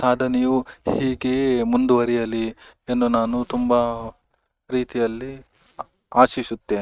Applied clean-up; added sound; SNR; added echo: neural mask model RNNoise.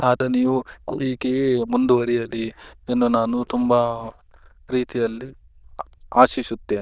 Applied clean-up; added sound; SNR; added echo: neural diffusion model UNIVERSE++.